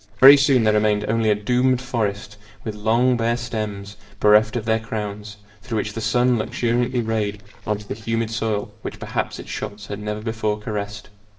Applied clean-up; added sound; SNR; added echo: neural separator model SepFormer DNS4.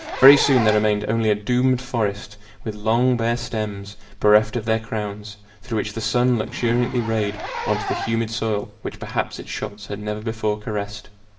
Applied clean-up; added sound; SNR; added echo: none; Zipper (clothing); 14 dB; reverberation time 0.5 s.